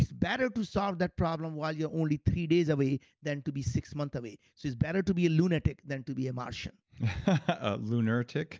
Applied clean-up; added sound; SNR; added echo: none; none; none; none.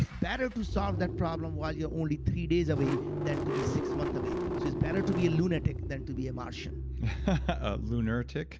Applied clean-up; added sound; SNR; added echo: none; Engine starting / Car; 2 dB; none.